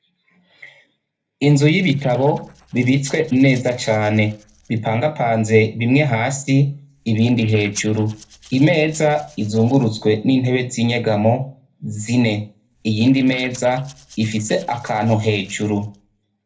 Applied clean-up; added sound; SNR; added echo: neural separator model SepFormer DNS4.